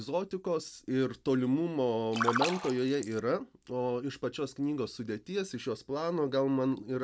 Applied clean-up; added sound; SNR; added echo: none; Splash, splatter; 3 dB; none.